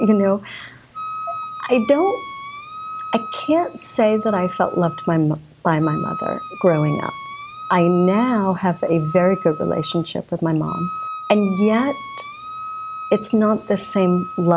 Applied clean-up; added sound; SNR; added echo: none; Wind instrument, woodwind instrument; 12 dB; none.